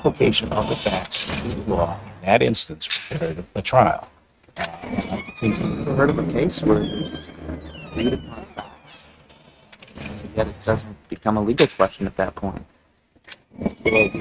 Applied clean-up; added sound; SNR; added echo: neural mask model RNNoise.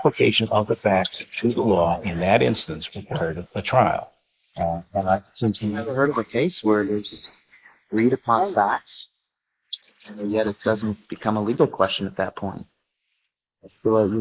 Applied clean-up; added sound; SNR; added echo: neural mask model Resemble Enhance denoiser.